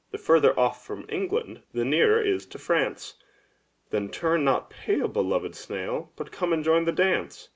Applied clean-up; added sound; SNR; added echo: none; none; none; none.